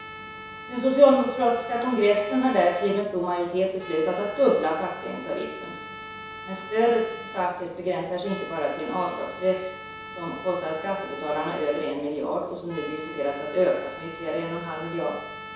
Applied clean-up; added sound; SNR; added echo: none; Trumpet; 14 dB; reverberation time 0.7 s.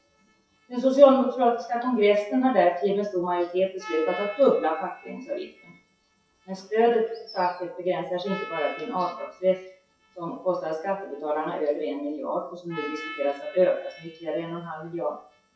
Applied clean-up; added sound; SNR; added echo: classical method WPE with log-MMSE.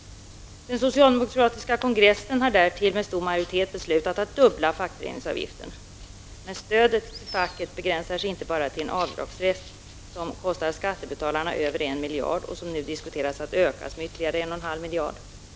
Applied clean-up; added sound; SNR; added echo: none; none; none; none.